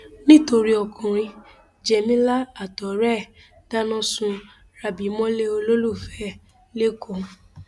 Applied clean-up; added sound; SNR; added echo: none; none; none; none.